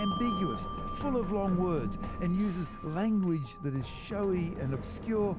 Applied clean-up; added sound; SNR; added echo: none; Bell + Run; 6 dB; none.